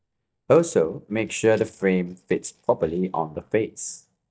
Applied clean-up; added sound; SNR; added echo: neural mask model DeepFilterNet 3.